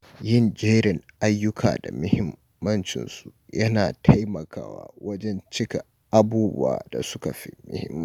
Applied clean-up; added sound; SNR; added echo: none; none; none; none.